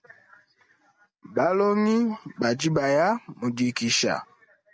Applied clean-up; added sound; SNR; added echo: none; none; none; none.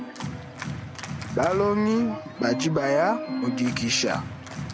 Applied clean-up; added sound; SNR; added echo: none; Organ; 7 dB; none.